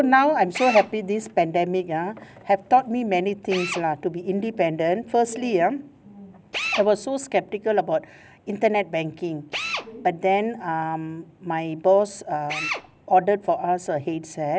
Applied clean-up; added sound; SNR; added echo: none; Drill; 14 dB; none.